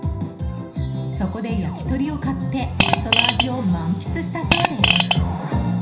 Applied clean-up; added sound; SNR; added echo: none; Fart; -3 dB; reverberation time 0.5 s.